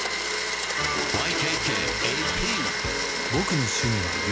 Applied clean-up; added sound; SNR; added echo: none; Domestic sounds, home sounds; -1 dB; none.